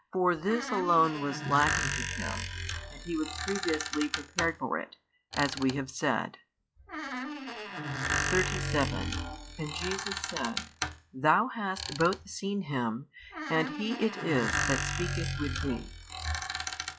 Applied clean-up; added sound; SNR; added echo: classical method log-MMSE.